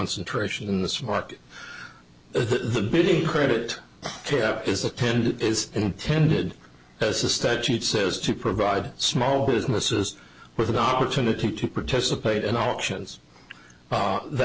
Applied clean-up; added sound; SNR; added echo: none; none; none; none.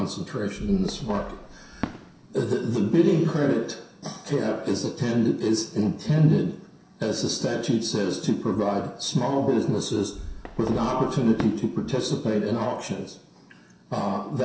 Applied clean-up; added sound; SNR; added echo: none; Fireworks; 14 dB; reverberation time 0.7 s.